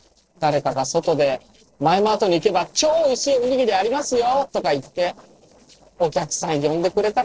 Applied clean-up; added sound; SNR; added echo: neural separator model SepFormer DNS4.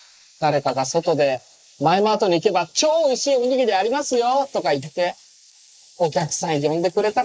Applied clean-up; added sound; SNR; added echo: neural mask model Resemble Enhance denoiser.